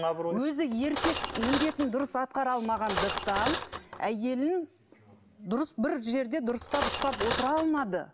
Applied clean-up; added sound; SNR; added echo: none; Cutlery, silverware; 2 dB; none.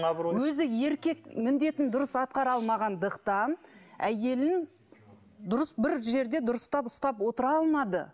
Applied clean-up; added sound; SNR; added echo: none; none; none; none.